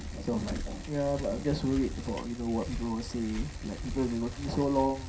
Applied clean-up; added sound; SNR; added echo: none; Bicycle; 7 dB; reverberation time 0.3 s.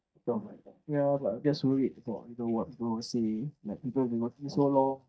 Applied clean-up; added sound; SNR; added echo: neural mask model DeepFilterNet 3.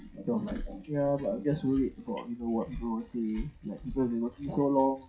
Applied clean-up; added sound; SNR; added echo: classical method WPE with log-MMSE.